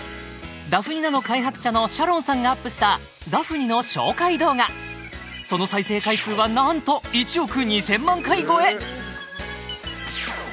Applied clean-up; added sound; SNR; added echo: none; none; none; none.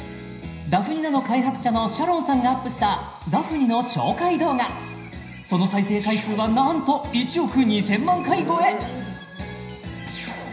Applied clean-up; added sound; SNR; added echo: none; none; none; reverberation time 0.9 s.